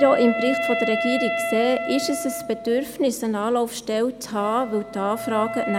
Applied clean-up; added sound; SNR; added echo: none; Wind instrument, woodwind instrument; 6 dB; none.